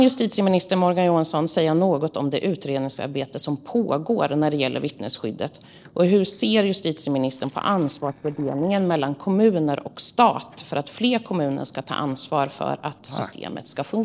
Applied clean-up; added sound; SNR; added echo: neural separator model SepFormer DNS4.